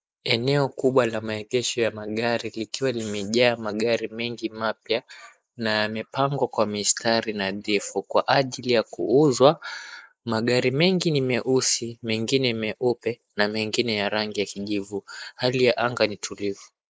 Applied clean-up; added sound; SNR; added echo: neural mask model Resemble Enhance denoiser.